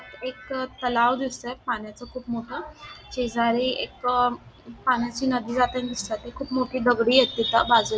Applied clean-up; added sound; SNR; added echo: none; none; none; none.